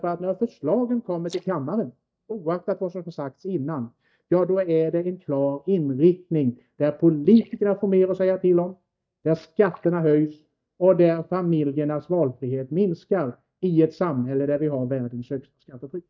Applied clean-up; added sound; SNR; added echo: neural mask model DeepFilterNet 3.